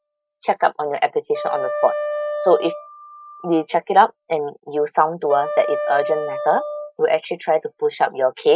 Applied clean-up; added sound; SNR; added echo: classical method Wiener filter.